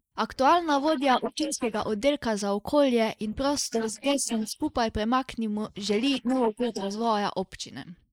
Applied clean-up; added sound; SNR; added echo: neural mask model Resemble Enhance denoiser.